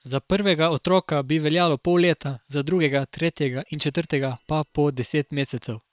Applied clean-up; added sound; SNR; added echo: neural separator model SepFormer WHAM!.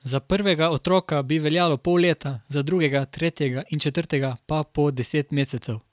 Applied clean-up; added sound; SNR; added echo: none; none; none; none.